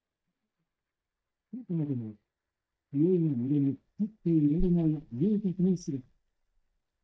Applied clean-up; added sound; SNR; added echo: neural mask model DeepFilterNet 3.